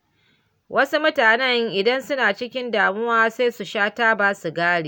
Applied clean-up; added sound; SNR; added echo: none; none; none; none.